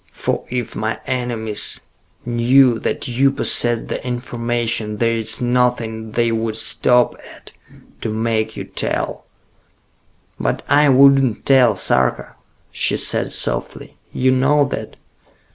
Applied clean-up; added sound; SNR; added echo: none; none; none; none.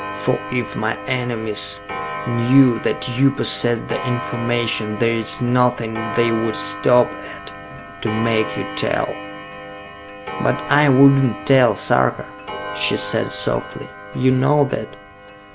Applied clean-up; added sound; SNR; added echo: none; Clock; 11 dB; none.